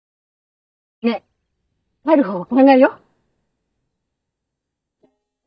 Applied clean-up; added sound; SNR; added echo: neural mask model DeepFilterNet 3.